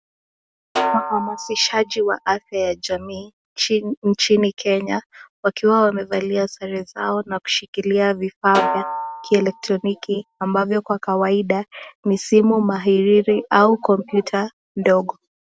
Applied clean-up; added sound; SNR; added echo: none; Snare drum; 8 dB; none.